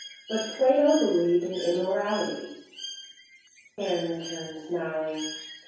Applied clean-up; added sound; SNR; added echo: none; Bird; 14 dB; reverberation time 0.7 s.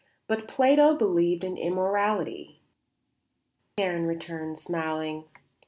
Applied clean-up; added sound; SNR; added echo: none; none; none; none.